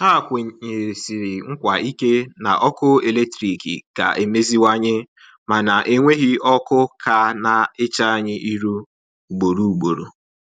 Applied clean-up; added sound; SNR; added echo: none; none; none; none.